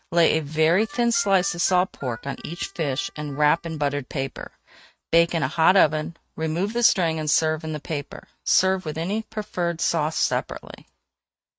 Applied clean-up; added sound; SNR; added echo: neural mask model RNNoise.